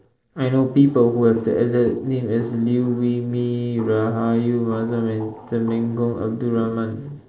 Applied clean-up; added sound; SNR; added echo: neural separator model SepFormer DNS4.